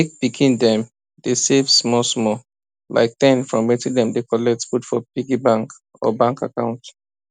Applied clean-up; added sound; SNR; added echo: none; none; none; none.